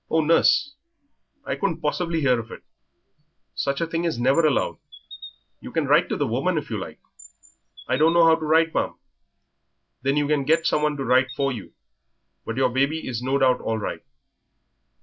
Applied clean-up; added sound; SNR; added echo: none; Chirp, tweet; 19 dB; none.